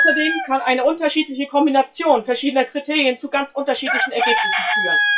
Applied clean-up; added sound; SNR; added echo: classical method WPE with log-MMSE.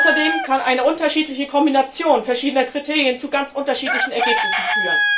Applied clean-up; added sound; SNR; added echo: none; Chicken, rooster; 4 dB; reverberation time 0.3 s.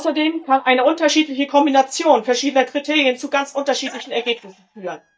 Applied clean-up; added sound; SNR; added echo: neural mask model DeepFilterNet 3.